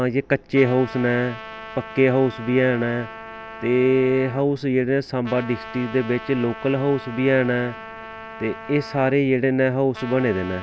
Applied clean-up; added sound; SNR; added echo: none; Trumpet; 16 dB; none.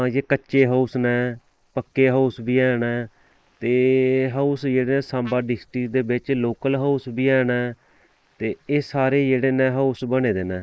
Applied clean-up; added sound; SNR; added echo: neural mask model Resemble Enhance denoiser.